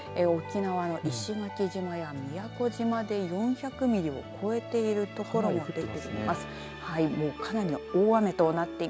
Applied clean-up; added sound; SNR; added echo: none; none; none; none.